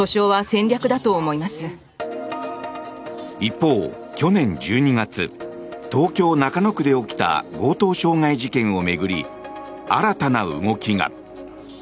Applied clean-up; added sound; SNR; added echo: none; none; none; none.